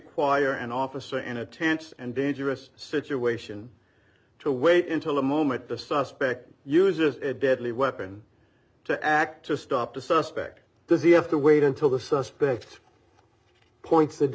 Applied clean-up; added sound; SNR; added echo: none; none; none; none.